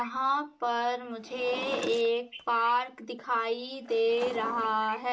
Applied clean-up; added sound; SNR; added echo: none; Drawer open or close; 15 dB; reverberation time 0.2 s.